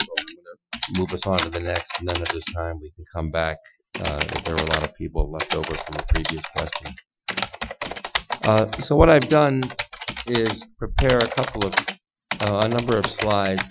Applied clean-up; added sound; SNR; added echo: classical method Wiener filter.